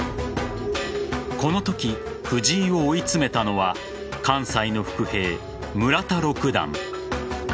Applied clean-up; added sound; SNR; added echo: none; Wind instrument, woodwind instrument; 15 dB; none.